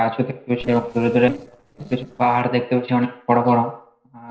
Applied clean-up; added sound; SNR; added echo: neural separator model SepFormer DNS4.